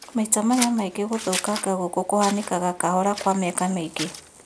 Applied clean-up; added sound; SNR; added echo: none; Scissors; 10 dB; none.